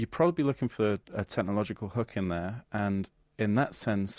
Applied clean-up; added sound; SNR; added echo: none; none; none; none.